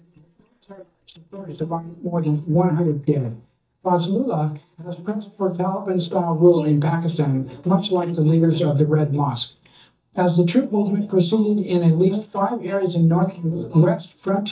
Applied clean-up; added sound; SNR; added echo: neural mask model DeepFilterNet 3.